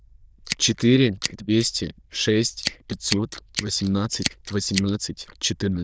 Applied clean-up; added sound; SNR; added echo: neural diffusion model UNIVERSE++.